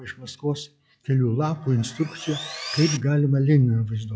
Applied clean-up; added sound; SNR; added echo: classical method log-MMSE.